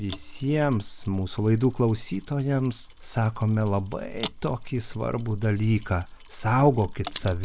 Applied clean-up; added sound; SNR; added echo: none; Mechanisms; 18 dB; none.